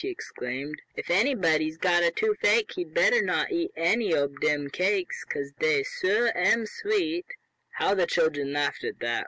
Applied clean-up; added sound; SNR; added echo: none; none; none; none.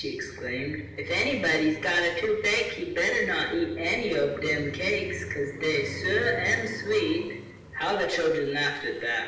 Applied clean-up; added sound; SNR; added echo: none; Car passing by; 14 dB; reverberation time 0.8 s.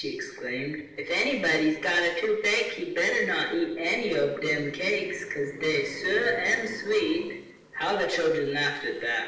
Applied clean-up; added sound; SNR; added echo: neural separator model SepFormer DNS4.